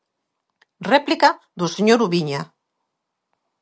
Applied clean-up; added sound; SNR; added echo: none; none; none; none.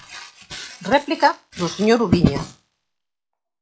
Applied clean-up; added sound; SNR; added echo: classical method log-MMSE.